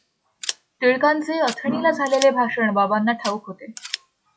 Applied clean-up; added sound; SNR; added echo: classical method log-MMSE.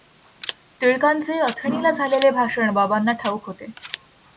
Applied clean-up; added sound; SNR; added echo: none; Scissors; 14 dB; none.